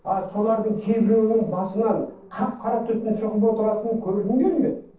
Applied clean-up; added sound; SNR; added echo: neural separator model SepFormer DNS4.